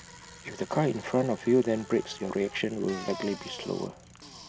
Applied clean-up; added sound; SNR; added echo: none; Bicycle; 16 dB; none.